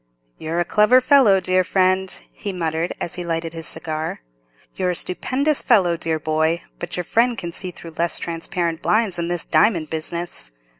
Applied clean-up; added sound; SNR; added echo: none; none; none; none.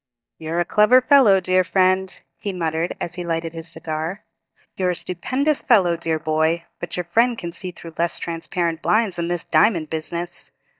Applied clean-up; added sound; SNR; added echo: neural mask model DeepFilterNet 3.